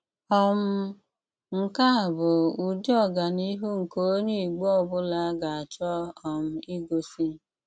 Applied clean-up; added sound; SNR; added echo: none; none; none; none.